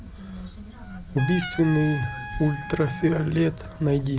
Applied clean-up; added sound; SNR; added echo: none; Trumpet; 13 dB; none.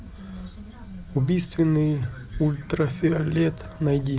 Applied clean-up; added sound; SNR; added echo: none; none; none; none.